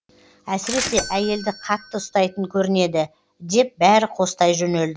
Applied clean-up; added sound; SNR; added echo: none; Bell / Mechanisms; 12 dB; none.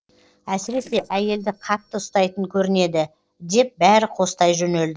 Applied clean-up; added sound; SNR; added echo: neural separator model SepFormer DNS4.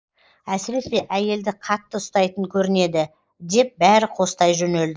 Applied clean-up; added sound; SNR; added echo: neural mask model Resemble Enhance denoiser.